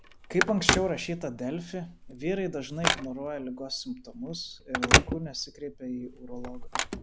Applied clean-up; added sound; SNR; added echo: none; Telephone; -2 dB; none.